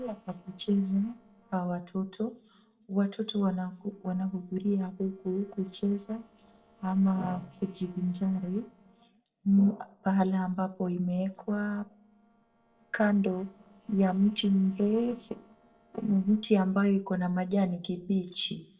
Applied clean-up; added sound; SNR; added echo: neural separator model SepFormer DNS4.